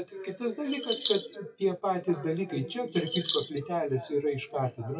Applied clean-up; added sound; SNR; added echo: classical method WPE with log-MMSE.